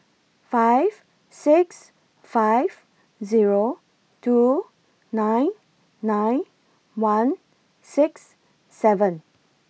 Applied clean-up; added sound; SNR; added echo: none; none; none; none.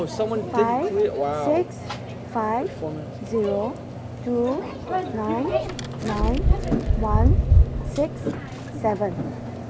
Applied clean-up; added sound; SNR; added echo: none; Microwave oven; -4 dB; none.